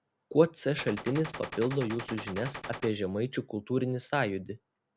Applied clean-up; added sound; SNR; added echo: none; Gunshot, gunfire; 10 dB; none.